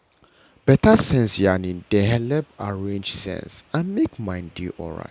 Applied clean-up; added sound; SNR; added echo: none; none; none; none.